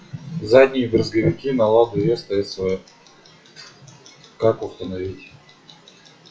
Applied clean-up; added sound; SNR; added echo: classical method WPE with log-MMSE.